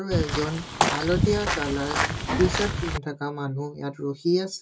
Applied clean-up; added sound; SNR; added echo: none; Walk, footsteps / Bird vocalization, bird call, bird song; -1 dB; reverberation time 0.2 s.